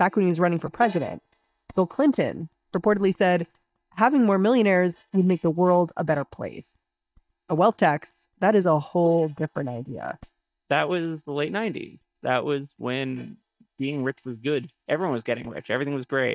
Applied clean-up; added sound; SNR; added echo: neural mask model DeepFilterNet 3.